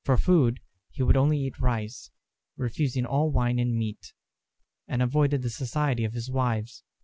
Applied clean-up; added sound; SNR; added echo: none; none; none; none.